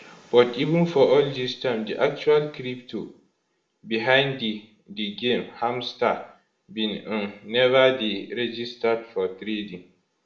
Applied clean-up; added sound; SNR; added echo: none; none; none; reverberation time 0.5 s.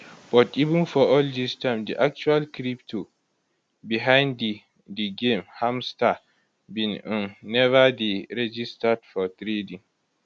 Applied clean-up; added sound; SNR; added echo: none; none; none; none.